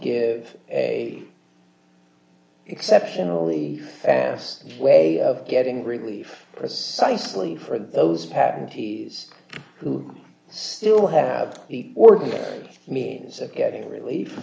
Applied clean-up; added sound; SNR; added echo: none; none; none; none.